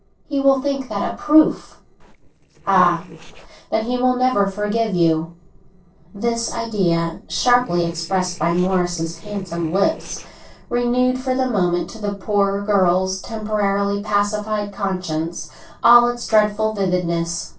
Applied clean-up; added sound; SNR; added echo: neural separator model SepFormer DNS4.